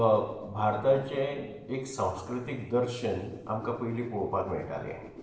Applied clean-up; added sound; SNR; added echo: none; Whoosh, swoosh, swish; 19 dB; reverberation time 1.0 s.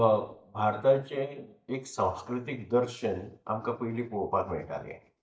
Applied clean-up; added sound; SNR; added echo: neural mask model DeepFilterNet 3.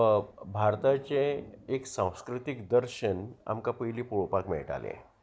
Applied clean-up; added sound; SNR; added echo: none; none; none; none.